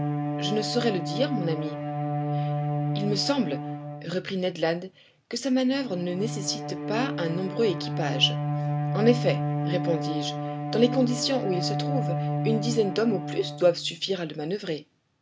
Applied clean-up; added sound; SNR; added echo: none; Bowed string instrument; 2 dB; none.